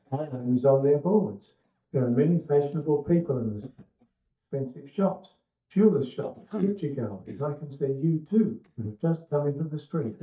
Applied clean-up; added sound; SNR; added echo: neural mask model DeepFilterNet 3.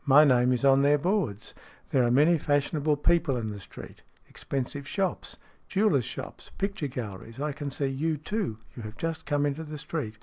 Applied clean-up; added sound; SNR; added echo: none; none; none; none.